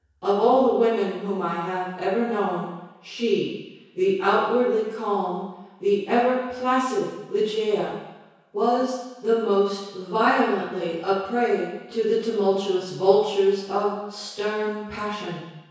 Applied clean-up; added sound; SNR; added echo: none; none; none; reverberation time 1.1 s.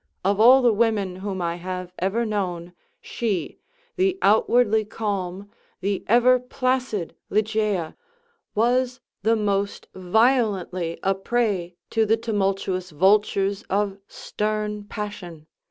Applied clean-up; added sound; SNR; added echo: none; none; none; none.